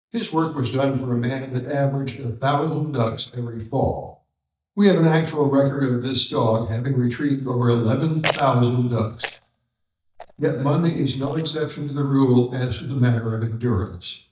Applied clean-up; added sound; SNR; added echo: neural mask model DeepFilterNet 3.